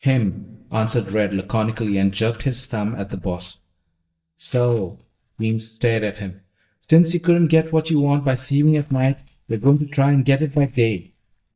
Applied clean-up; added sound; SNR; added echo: neural mask model DeepFilterNet 3.